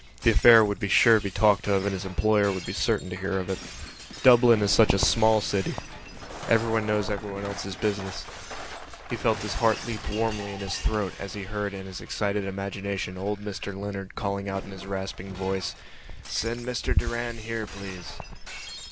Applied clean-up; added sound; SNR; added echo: none; Shatter; 15 dB; none.